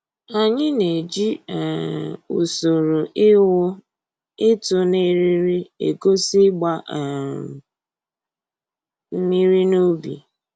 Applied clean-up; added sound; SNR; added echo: none; none; none; none.